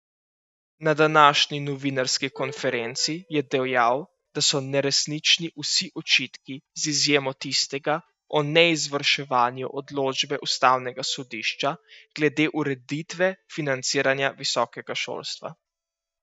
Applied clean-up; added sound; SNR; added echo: neural mask model DeepFilterNet 3.